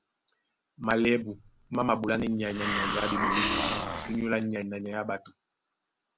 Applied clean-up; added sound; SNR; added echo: none; Hiss; 1 dB; none.